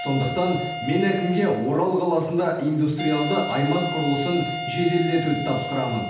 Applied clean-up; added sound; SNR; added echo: none; Wind instrument, woodwind instrument; 8 dB; reverberation time 0.8 s.